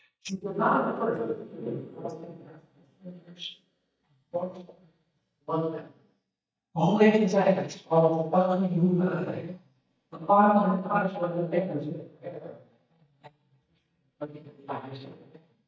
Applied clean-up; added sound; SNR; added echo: neural mask model DeepFilterNet 3.